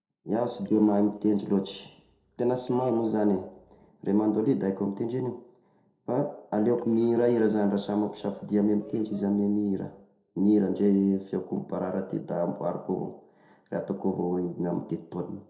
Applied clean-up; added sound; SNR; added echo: neural separator model SepFormer DNS4.